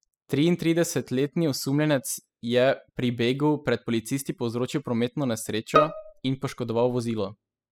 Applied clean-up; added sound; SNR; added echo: classical method spectral subtraction.